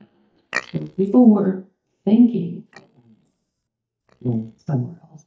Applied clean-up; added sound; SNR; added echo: neural mask model DeepFilterNet 3.